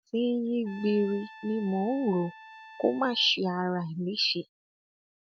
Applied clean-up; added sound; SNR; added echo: none; Trumpet; 20 dB; none.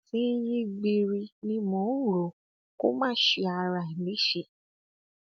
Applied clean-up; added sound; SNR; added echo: none; none; none; none.